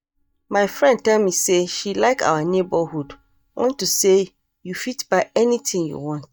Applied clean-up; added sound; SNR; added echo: neural mask model DeepFilterNet 3.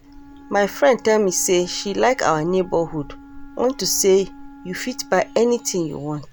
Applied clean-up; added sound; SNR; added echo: none; Engine + Wind instrument, woodwind instrument; 19 dB; none.